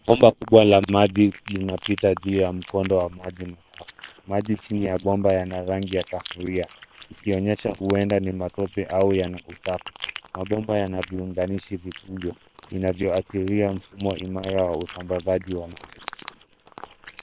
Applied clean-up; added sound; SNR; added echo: neural separator model SepFormer WHAM!.